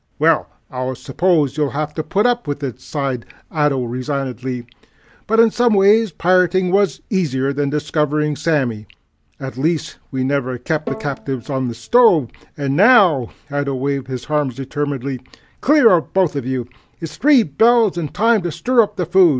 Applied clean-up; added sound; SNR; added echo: none; Bowed string instrument; 18 dB; none.